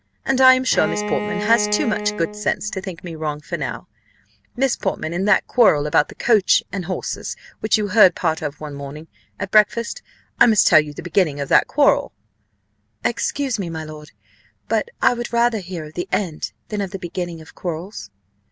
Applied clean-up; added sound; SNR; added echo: none; Bowed string instrument; 6 dB; none.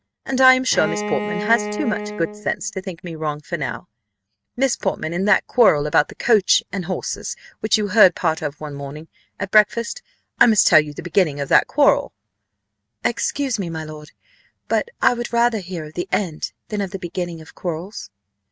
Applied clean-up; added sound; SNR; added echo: neural mask model RNNoise.